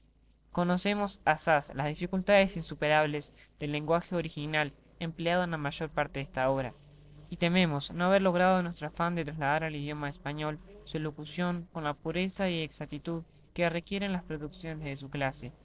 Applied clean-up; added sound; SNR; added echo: neural separator model SepFormer DNS4.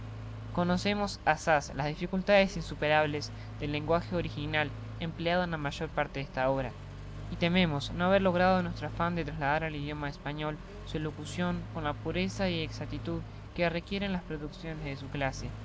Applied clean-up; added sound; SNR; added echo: none; Accelerating, revving, vroom; 11 dB; none.